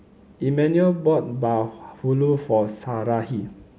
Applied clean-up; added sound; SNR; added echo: none; none; none; none.